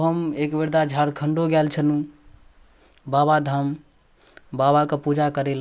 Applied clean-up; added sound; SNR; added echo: none; none; none; none.